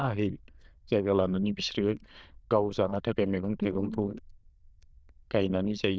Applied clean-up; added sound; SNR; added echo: neural diffusion model UNIVERSE++.